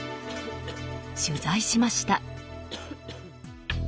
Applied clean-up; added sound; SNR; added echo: none; Cough; 17 dB; none.